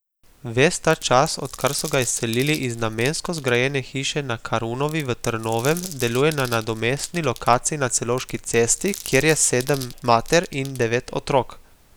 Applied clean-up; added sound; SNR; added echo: none; Glass; 17 dB; none.